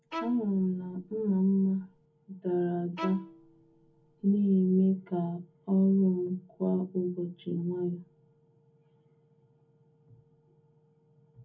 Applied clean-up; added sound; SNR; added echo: none; Bowed string instrument; 14 dB; reverberation time 0.3 s.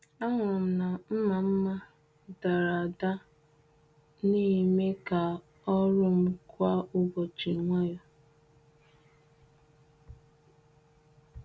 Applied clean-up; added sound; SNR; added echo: none; none; none; none.